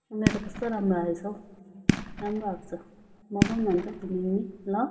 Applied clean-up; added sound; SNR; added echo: none; Fireworks; 1 dB; reverberation time 2.8 s.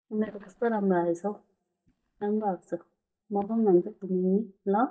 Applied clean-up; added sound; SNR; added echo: neural mask model DeepFilterNet 3.